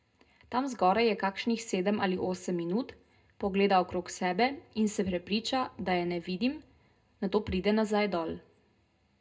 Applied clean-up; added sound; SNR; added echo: none; none; none; reverberation time 0.2 s.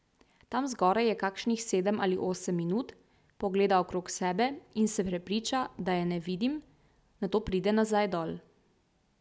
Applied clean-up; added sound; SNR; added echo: none; none; none; none.